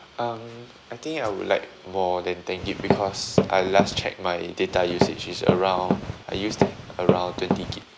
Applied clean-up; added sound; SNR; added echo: none; Walk, footsteps; -1 dB; none.